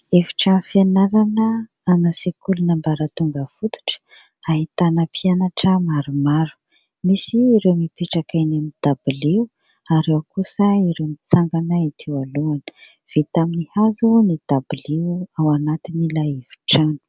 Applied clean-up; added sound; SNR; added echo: none; none; none; none.